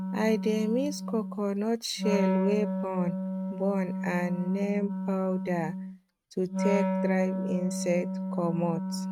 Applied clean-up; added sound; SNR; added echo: neural mask model RNNoise.